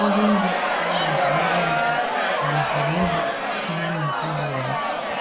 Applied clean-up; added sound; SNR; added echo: none; Crowd; -5 dB; none.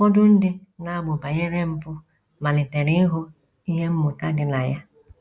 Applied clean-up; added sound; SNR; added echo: none; none; none; none.